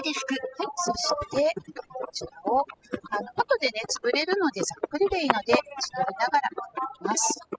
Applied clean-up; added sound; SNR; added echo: classical method spectral subtraction.